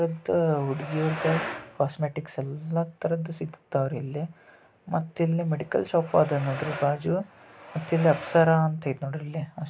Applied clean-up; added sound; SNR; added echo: none; none; none; none.